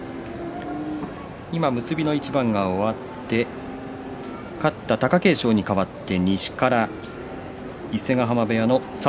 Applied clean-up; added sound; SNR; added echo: none; Livestock, farm animals, working animals; 14 dB; none.